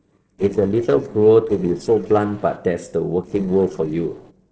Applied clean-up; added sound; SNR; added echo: neural separator model SepFormer DNS4.